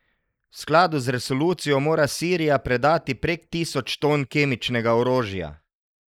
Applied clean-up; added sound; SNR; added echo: neural mask model Resemble Enhance denoiser.